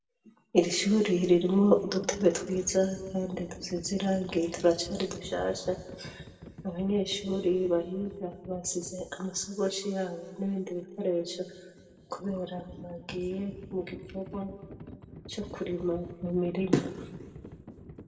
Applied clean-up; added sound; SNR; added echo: none; Livestock, farm animals, working animals; 17 dB; reverberation time 1.5 s.